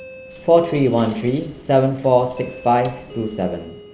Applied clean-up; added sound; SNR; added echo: none; Coin (dropping) + Doorbell; 18 dB; none.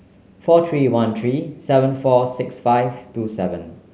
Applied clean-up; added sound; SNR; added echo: none; none; none; none.